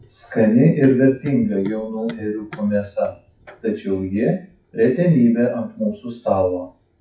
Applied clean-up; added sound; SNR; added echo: classical method WPE with log-MMSE.